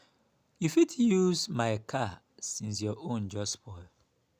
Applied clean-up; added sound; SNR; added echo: none; none; none; none.